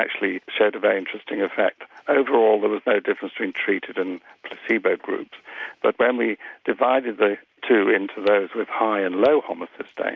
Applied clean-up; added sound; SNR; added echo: none; none; none; none.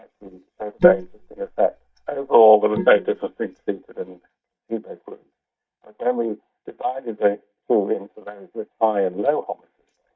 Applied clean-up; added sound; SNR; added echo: neural mask model DeepFilterNet 3.